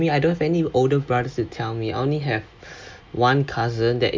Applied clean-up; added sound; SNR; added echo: none; none; none; none.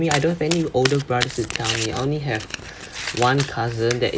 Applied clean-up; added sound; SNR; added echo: none; Domestic sounds, home sounds; 8 dB; none.